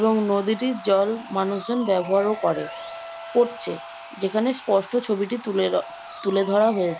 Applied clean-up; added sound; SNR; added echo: none; Wind instrument, woodwind instrument + Sawing; 14 dB; none.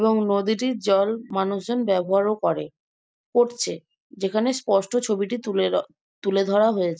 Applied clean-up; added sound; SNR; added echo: none; none; none; none.